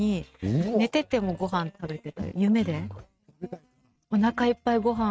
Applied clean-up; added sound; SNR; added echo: neural mask model RNNoise.